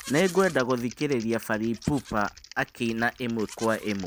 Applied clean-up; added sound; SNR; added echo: none; Livestock, farm animals, working animals + Typing; 17 dB; none.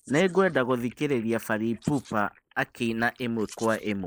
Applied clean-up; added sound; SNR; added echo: neural mask model Resemble Enhance denoiser.